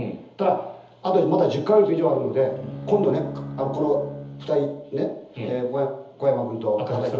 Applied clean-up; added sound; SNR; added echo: none; Bowed string instrument; 13 dB; reverberation time 0.7 s.